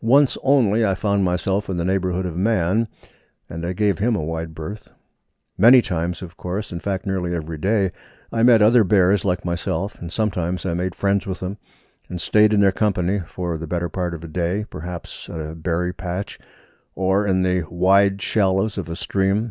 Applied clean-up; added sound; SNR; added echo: none; none; none; none.